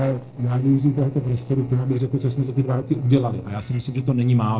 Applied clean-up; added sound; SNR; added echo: neural separator model SepFormer DNS4.